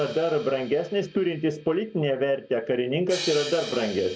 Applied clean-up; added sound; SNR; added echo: none; Crash cymbal; 14 dB; none.